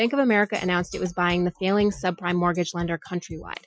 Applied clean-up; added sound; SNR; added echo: classical method Wiener filter.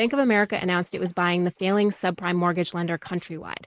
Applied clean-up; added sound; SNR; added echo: neural mask model Resemble Enhance denoiser.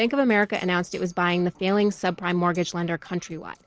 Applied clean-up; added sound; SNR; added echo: neural separator model SepFormer DNS4.